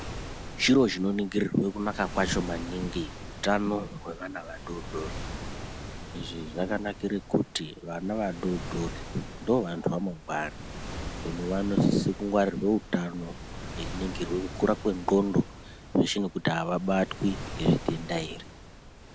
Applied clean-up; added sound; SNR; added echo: none; Waves, surf; 10 dB; none.